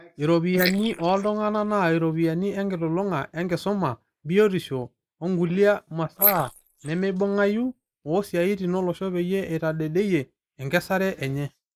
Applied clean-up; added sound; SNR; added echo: neural mask model Resemble Enhance denoiser.